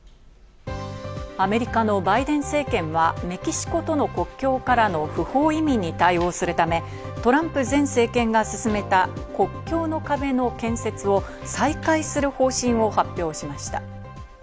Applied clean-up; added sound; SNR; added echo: none; none; none; none.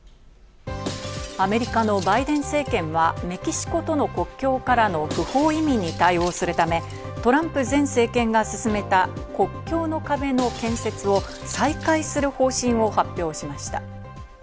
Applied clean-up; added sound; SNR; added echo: none; Shatter; 19 dB; none.